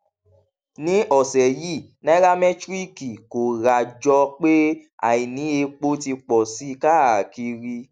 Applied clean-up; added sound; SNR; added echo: none; none; none; none.